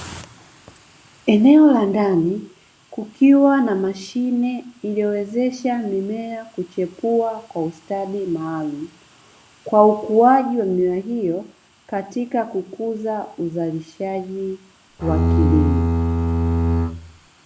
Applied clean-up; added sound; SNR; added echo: none; Bowed string instrument; -2 dB; none.